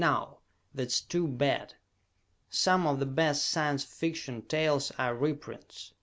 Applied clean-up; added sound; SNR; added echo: none; none; none; none.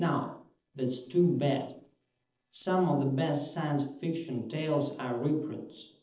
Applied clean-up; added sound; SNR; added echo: neural separator model SepFormer DNS4.